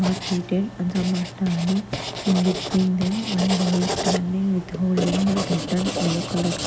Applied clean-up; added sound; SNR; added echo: none; Writing; 6 dB; none.